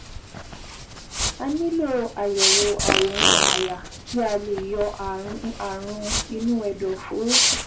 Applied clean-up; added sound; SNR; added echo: none; Fart; -2 dB; reverberation time 0.3 s.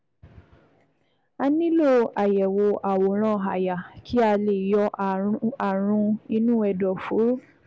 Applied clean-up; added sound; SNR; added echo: none; none; none; none.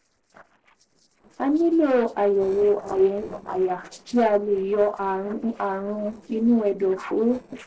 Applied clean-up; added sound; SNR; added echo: neural separator model SepFormer DNS4.